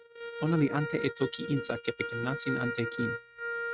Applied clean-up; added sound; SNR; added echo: neural mask model RNNoise.